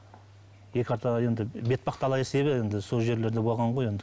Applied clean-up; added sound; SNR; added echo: none; none; none; none.